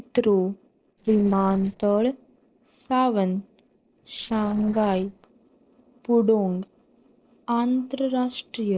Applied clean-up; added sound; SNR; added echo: neural separator model SepFormer DNS4.